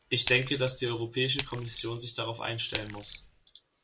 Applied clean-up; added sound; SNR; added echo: none; Splash, splatter; 7 dB; none.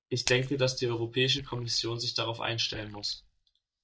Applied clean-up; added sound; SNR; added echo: neural mask model DeepFilterNet 3.